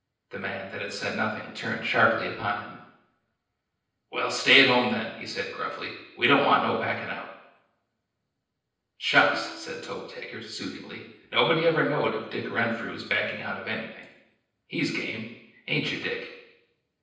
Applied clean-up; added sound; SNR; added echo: neural separator model SepFormer DNS4.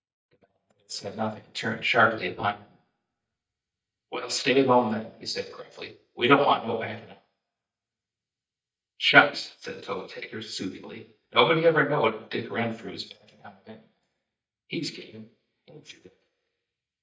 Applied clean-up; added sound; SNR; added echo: neural mask model DeepFilterNet 3.